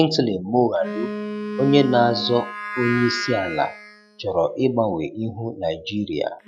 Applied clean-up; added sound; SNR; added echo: classical method log-MMSE.